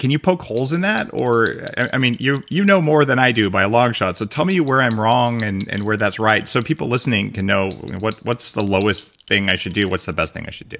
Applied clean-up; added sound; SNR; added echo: none; Chink, clink; 19 dB; none.